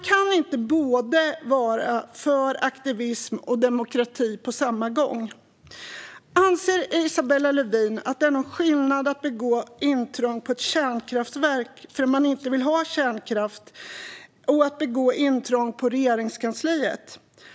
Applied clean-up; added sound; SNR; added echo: none; none; none; none.